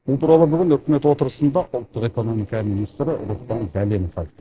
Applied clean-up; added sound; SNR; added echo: neural separator model SepFormer DNS4.